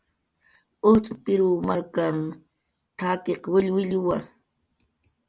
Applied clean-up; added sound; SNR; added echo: none; none; none; none.